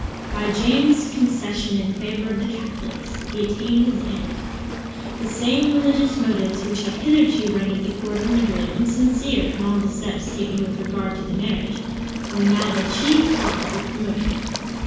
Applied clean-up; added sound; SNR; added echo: none; Waves, surf; 6 dB; reverberation time 1.2 s.